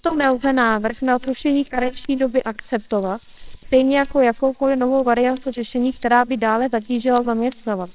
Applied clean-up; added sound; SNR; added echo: neural separator model SepFormer WHAMR!.